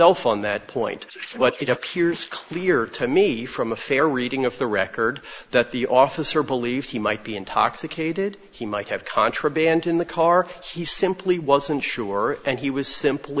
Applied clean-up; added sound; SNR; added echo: neural mask model Resemble Enhance denoiser.